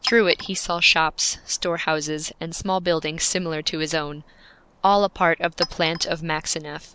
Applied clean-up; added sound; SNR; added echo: none; Chink, clink; 17 dB; none.